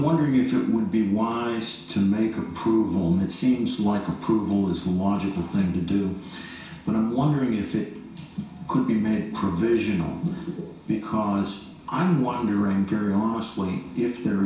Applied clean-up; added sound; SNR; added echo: none; none; none; reverberation time 0.6 s.